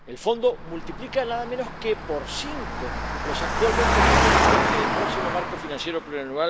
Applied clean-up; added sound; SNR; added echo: none; Engine; -4 dB; none.